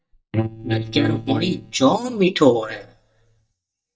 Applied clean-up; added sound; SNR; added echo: neural mask model DeepFilterNet 3.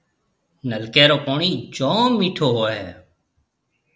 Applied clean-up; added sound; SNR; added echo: none; none; none; none.